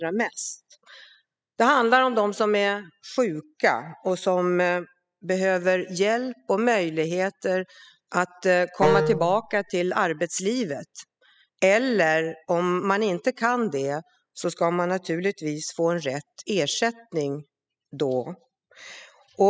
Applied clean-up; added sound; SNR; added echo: classical method spectral subtraction.